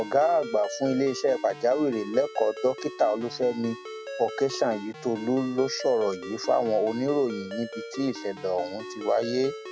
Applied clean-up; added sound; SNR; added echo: none; Ringtone; 12 dB; none.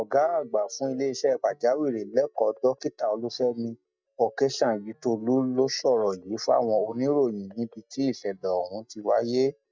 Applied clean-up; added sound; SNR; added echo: neural mask model DeepFilterNet 3.